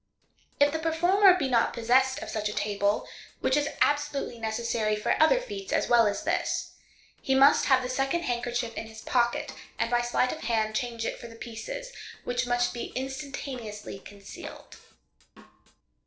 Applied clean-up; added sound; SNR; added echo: neural separator model SepFormer DNS4.